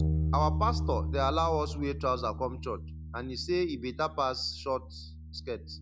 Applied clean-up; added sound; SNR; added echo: none; Bass guitar; 2 dB; none.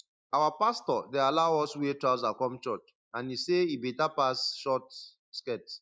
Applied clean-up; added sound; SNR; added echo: neural mask model Resemble Enhance denoiser.